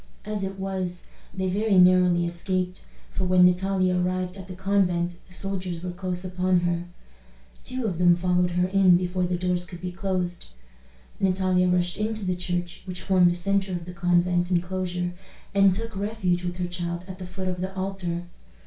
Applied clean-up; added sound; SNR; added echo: none; none; none; reverberation time 0.3 s.